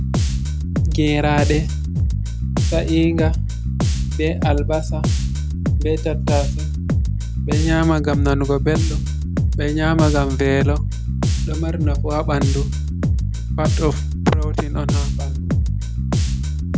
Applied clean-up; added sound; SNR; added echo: none; Bass guitar; -4 dB; none.